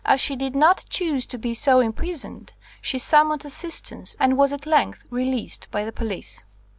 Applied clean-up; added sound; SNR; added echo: none; none; none; none.